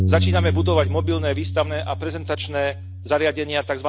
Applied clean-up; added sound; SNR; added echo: none; Bass guitar; 1 dB; none.